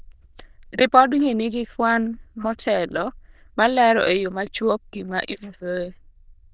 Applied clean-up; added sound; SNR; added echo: neural diffusion model UNIVERSE++.